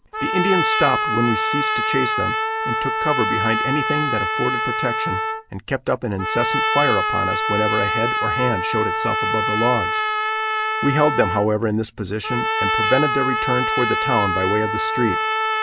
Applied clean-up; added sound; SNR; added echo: none; Trumpet; -2 dB; none.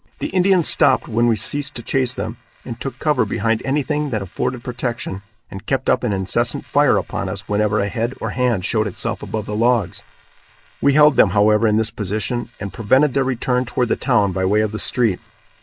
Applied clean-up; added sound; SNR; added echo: neural mask model Resemble Enhance denoiser.